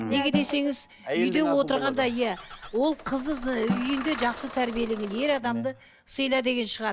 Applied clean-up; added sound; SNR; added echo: none; Engine starting / Bus + Snare drum; 11 dB; none.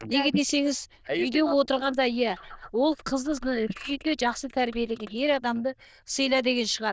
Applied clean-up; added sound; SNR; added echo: neural diffusion model UNIVERSE++.